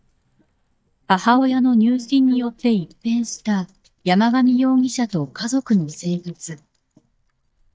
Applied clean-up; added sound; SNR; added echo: neural mask model DeepFilterNet 3.